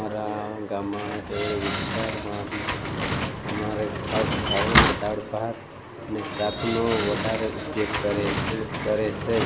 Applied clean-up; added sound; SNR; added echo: none; Slam; 0 dB; none.